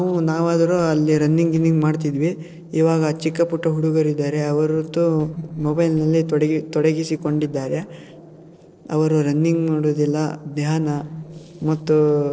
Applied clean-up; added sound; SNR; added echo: neural separator model SepFormer DNS4.